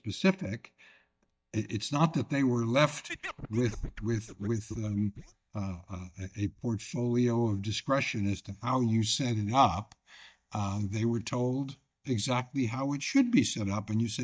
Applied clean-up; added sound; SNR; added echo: neural mask model DeepFilterNet 3.